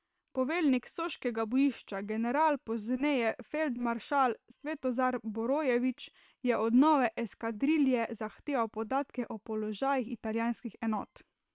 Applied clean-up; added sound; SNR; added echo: neural separator model SepFormer WHAM!.